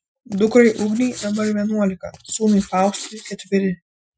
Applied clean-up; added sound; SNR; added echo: classical method Wiener filter.